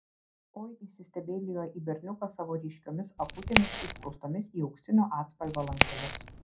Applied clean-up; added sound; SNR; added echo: none; Crack; -3 dB; reverberation time 0.2 s.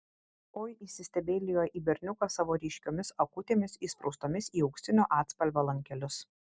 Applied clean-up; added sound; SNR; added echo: none; none; none; none.